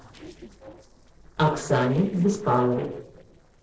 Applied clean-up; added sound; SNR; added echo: neural separator model SepFormer DNS4.